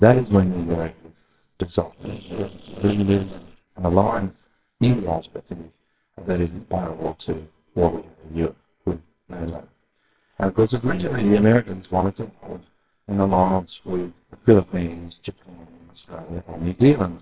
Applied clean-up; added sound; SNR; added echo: neural separator model SepFormer WHAMR!.